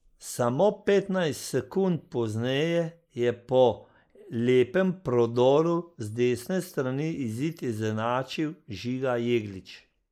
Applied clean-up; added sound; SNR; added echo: neural mask model Resemble Enhance denoiser.